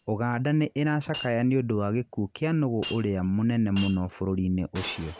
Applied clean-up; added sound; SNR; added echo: none; Shatter; 18 dB; none.